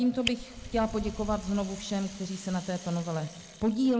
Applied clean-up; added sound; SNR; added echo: none; Fire + Rattle (instrument); 12 dB; none.